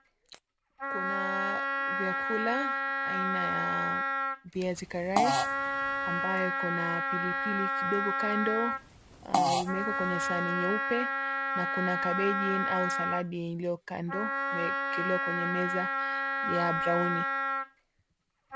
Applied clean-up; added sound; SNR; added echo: none; Fart + Wind instrument, woodwind instrument; -4 dB; none.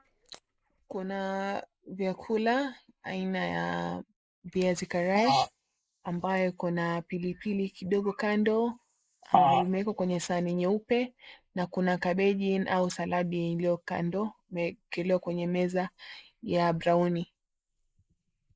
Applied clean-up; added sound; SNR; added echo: neural mask model Resemble Enhance denoiser.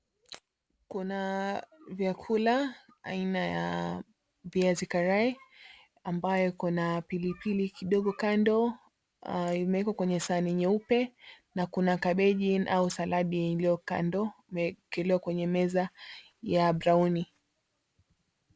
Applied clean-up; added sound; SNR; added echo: none; none; none; none.